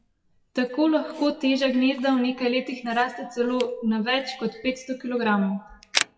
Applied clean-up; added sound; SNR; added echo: classical method WPE with log-MMSE.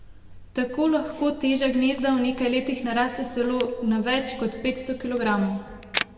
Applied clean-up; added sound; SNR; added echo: none; Camera; 14 dB; reverberation time 1.9 s.